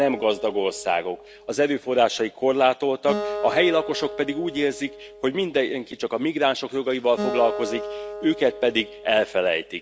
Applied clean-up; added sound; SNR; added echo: none; Acoustic guitar; 11 dB; none.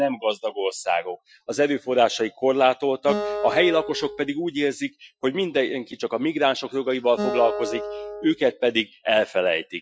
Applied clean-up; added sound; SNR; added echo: classical method Wiener filter.